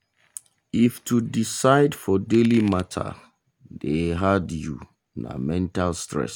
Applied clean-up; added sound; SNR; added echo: none; none; none; none.